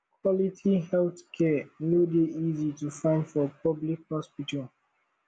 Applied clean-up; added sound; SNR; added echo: none; none; none; none.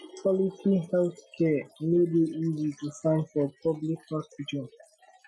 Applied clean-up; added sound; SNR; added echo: classical method Wiener filter.